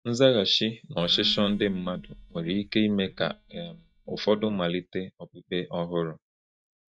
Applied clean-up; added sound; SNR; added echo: neural mask model DeepFilterNet 3.